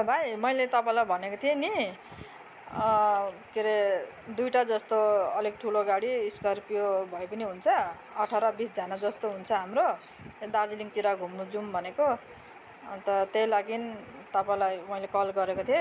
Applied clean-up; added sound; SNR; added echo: none; none; none; none.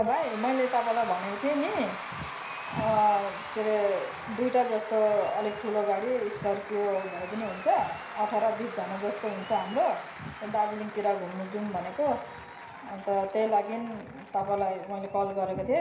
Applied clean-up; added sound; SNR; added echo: none; Applause / Crowd / Cheering; 13 dB; reverberation time 0.5 s.